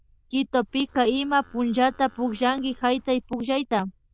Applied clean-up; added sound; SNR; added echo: neural diffusion model UNIVERSE++.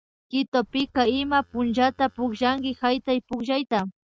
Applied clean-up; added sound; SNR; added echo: neural mask model RNNoise.